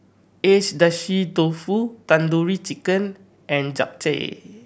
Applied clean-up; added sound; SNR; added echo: none; none; none; none.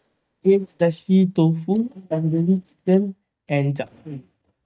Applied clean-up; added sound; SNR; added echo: neural mask model DeepFilterNet 3.